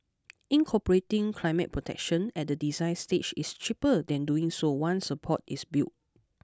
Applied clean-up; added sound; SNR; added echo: none; none; none; none.